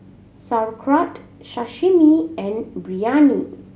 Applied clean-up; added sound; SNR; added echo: none; none; none; none.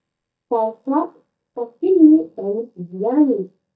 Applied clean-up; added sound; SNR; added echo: neural mask model DeepFilterNet 3.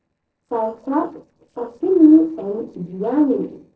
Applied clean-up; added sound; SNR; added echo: neural separator model SepFormer DNS4.